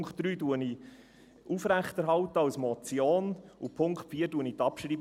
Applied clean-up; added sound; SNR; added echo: none; none; none; none.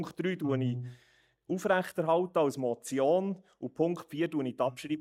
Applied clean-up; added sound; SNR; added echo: neural mask model DeepFilterNet 3.